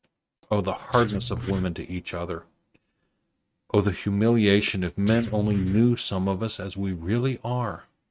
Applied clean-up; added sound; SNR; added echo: neural mask model RNNoise.